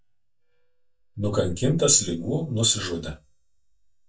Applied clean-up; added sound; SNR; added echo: neural mask model DeepFilterNet 3.